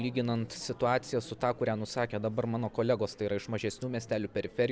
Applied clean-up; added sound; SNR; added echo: none; none; none; none.